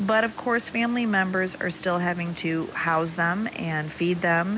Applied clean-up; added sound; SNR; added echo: none; Boat, Water vehicle; 18 dB; none.